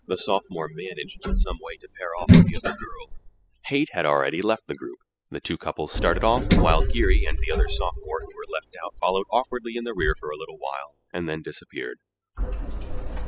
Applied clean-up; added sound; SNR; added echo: classical method spectral subtraction.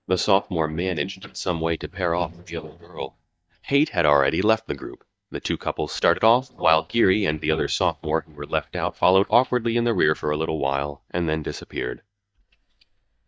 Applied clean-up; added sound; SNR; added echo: neural mask model DeepFilterNet 3.